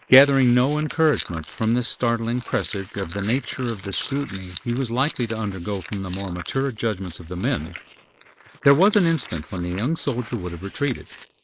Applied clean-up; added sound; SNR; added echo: neural mask model Resemble Enhance denoiser.